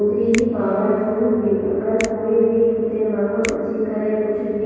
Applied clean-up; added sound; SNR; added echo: none; Finger snapping; 19 dB; reverberation time 2.2 s.